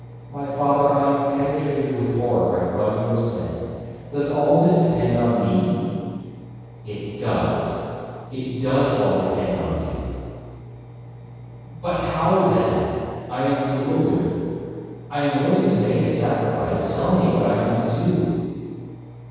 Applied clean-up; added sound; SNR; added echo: none; Engine; 17 dB; reverberation time 2.2 s.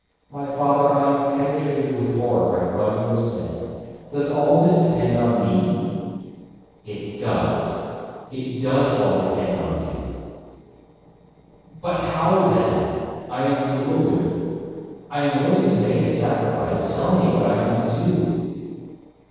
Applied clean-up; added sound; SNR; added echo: neural separator model SepFormer DNS4.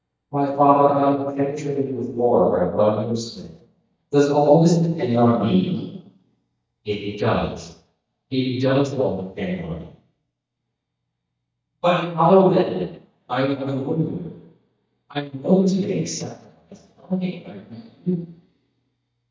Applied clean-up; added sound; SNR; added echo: neural mask model DeepFilterNet 3.